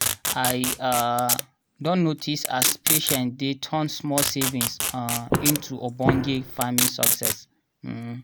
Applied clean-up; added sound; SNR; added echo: none; Walk, footsteps + Packing tape, duct tape; 0 dB; none.